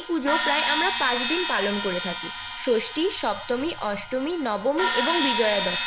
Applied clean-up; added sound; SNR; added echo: none; Crash cymbal; 3 dB; none.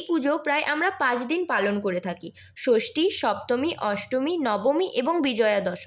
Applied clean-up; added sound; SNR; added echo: none; none; none; none.